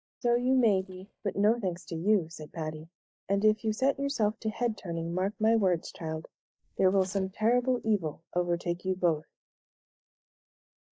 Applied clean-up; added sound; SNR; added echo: neural mask model DeepFilterNet 3.